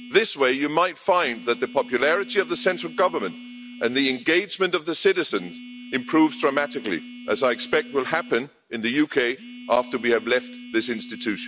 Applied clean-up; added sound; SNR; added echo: none; Telephone; 17 dB; none.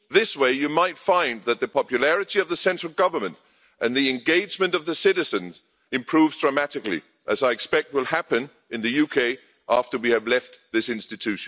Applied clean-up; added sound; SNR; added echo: none; none; none; none.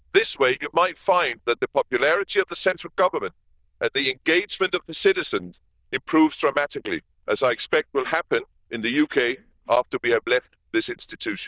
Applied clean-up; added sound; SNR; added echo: neural diffusion model UNIVERSE++.